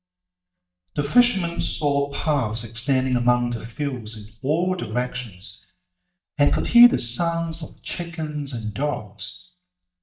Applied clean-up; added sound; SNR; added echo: neural mask model DeepFilterNet 3.